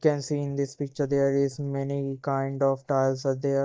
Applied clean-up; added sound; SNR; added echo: neural mask model DeepFilterNet 3.